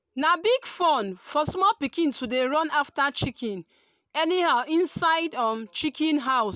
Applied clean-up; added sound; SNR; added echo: none; none; none; none.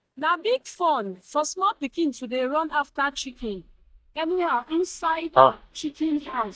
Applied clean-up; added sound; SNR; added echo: neural mask model DeepFilterNet 3.